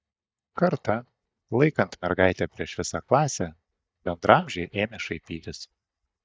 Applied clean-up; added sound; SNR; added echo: neural mask model DeepFilterNet 3.